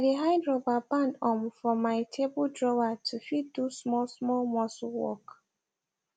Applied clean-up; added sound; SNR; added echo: none; none; none; none.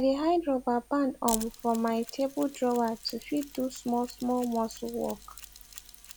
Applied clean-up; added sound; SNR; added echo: none; Mechanisms; 15 dB; none.